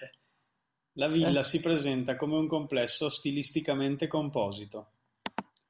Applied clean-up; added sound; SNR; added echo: none; none; none; none.